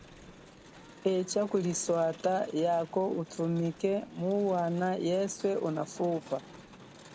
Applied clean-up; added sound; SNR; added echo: none; Crowd; 19 dB; none.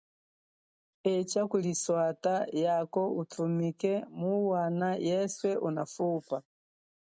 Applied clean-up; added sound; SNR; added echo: none; none; none; none.